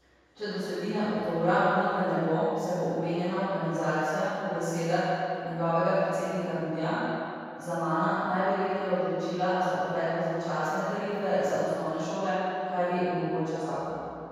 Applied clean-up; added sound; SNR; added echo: none; none; none; reverberation time 2.2 s.